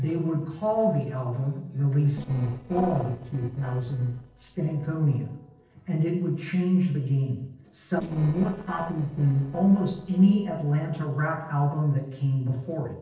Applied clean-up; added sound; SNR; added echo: neural separator model SepFormer DNS4.